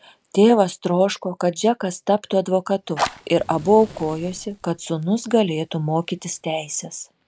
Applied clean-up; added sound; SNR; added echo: none; Fire; 14 dB; none.